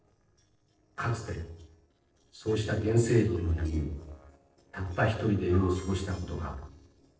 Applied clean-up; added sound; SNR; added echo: neural separator model SepFormer DNS4.